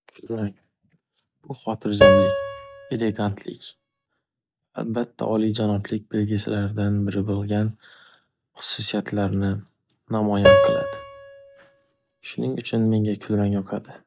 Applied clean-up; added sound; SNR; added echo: none; Piano; -3 dB; none.